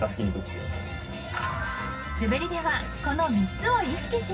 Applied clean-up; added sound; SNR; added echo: none; none; none; reverberation time 0.4 s.